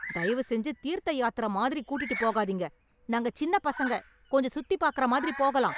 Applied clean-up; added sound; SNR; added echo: none; Bird vocalization, bird call, bird song; 13 dB; none.